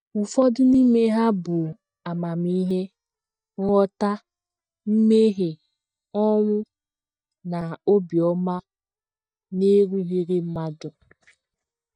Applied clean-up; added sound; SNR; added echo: neural mask model DeepFilterNet 3.